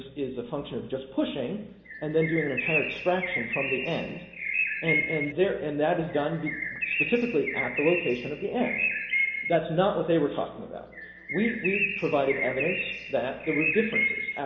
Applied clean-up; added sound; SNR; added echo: none; Bird; 2 dB; reverberation time 2.9 s.